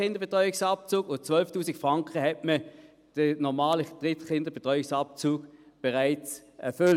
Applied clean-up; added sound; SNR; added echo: none; none; none; none.